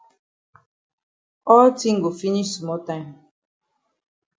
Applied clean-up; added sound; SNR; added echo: none; none; none; none.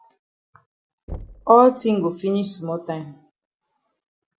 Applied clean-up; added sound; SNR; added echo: none; Knock / Wood; 19 dB; none.